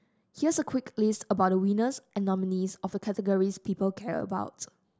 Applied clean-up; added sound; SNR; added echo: none; none; none; none.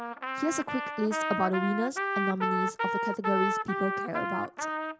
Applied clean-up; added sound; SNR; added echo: none; Trumpet; 0 dB; none.